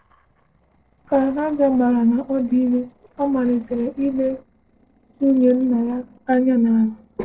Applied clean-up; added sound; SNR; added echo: neural separator model SepFormer DNS4.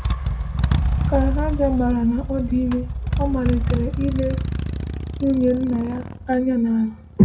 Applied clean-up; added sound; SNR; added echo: none; Motorcycle; 2 dB; reverberation time 0.3 s.